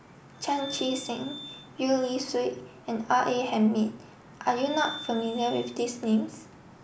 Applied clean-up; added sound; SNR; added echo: none; Glass; 15 dB; none.